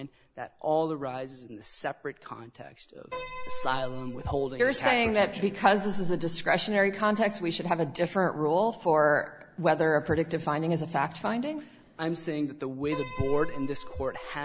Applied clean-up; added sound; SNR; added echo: none; Piano; 11 dB; none.